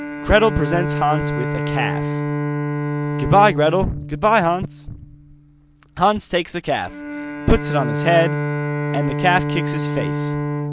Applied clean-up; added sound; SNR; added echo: none; Bowed string instrument; 3 dB; none.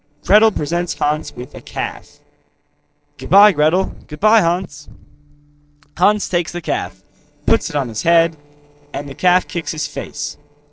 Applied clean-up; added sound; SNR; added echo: neural separator model SepFormer DNS4.